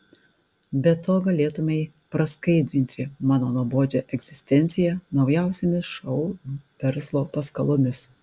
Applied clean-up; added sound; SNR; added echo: none; none; none; none.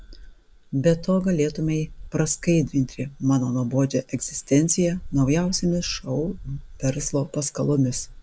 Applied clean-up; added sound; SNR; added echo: none; Dog; 16 dB; none.